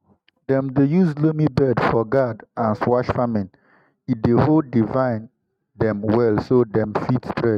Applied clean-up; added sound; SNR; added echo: neural mask model RNNoise.